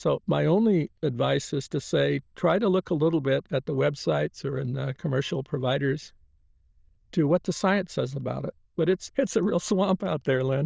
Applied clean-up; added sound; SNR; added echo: neural diffusion model UNIVERSE++.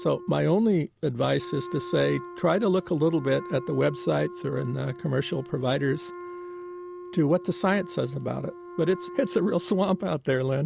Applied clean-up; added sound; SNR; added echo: none; Wind instrument, woodwind instrument; 14 dB; none.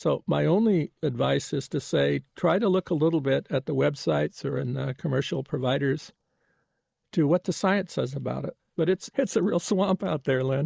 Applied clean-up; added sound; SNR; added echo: neural mask model Resemble Enhance denoiser.